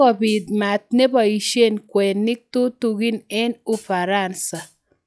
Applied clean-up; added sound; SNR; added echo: classical method log-MMSE.